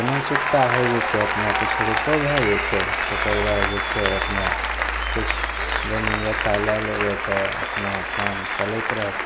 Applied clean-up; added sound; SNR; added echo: none; Applause; -1 dB; none.